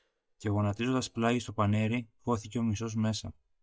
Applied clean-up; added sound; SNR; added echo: neural mask model DeepFilterNet 3.